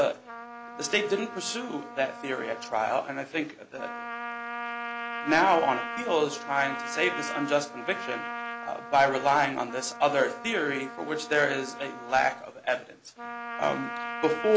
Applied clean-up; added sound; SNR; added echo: none; Trumpet; 9 dB; none.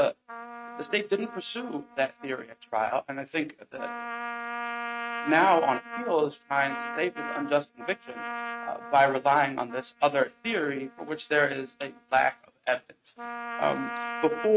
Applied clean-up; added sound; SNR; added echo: neural mask model RNNoise.